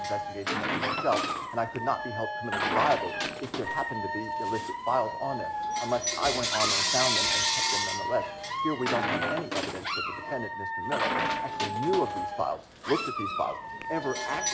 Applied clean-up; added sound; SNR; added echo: none; Alarm / Dog + Coin (dropping) / Bell; -2 dB; none.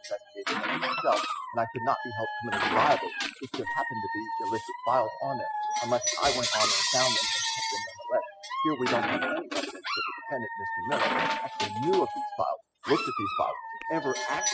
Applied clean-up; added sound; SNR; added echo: classical method spectral subtraction.